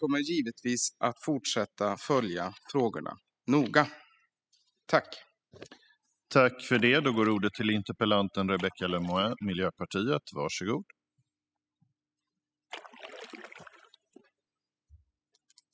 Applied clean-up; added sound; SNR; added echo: classical method spectral subtraction.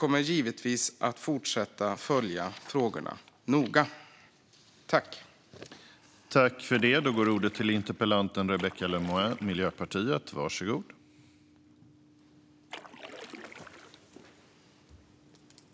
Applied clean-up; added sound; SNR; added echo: none; Splash, splatter; 17 dB; none.